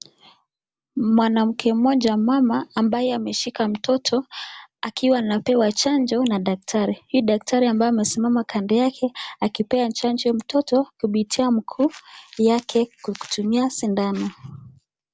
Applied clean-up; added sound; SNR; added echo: none; none; none; none.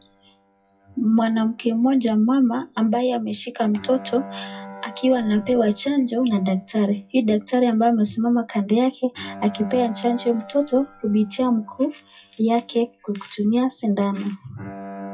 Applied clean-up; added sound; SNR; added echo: classical method WPE with log-MMSE.